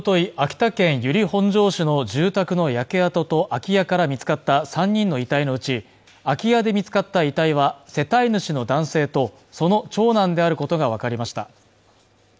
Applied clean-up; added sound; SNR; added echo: none; none; none; none.